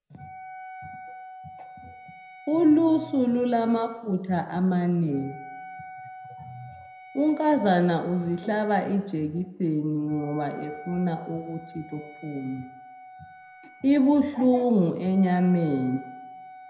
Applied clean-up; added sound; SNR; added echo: none; Wind instrument, woodwind instrument; 19 dB; reverberation time 0.7 s.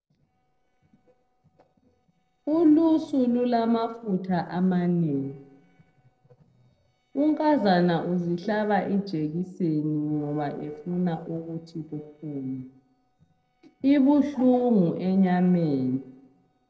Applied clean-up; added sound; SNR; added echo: neural separator model SepFormer DNS4.